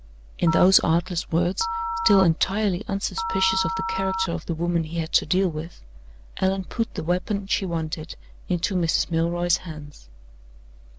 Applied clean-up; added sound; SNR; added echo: none; Telephone; 6 dB; none.